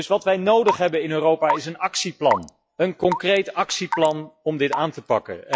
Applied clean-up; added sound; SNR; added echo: classical method log-MMSE.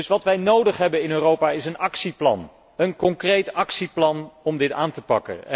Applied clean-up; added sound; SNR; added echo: none; none; none; none.